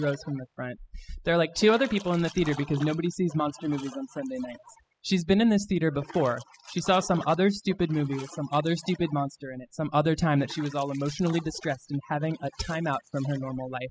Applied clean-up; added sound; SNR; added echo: classical method spectral subtraction.